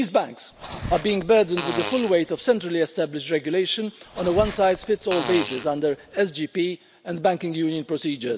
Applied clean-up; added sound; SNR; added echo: none; Fart; 9 dB; none.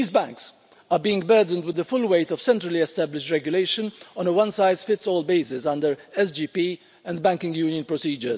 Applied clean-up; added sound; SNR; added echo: none; none; none; none.